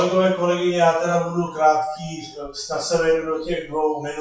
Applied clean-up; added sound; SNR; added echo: classical method WPE with log-MMSE.